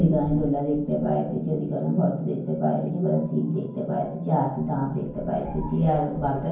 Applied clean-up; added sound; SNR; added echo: none; Wind; 18 dB; reverberation time 0.9 s.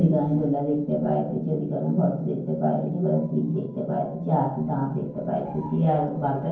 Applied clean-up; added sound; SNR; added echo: neural separator model SepFormer DNS4.